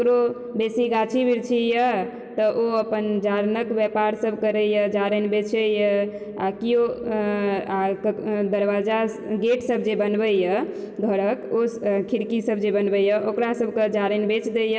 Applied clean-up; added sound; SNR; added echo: none; none; none; none.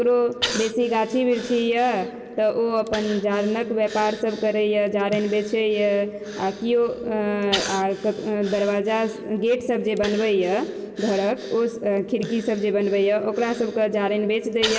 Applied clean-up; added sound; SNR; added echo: none; Breathing; 14 dB; none.